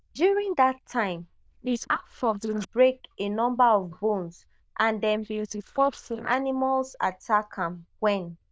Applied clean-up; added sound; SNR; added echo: neural diffusion model UNIVERSE++.